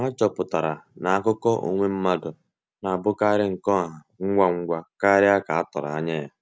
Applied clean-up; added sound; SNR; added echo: none; none; none; none.